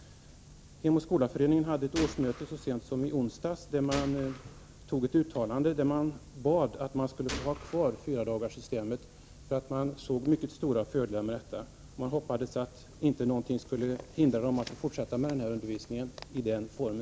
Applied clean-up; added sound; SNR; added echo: none; Gunshot, gunfire; 12 dB; none.